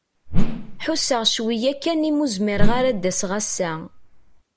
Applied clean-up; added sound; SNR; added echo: none; Whoosh, swoosh, swish; -2 dB; none.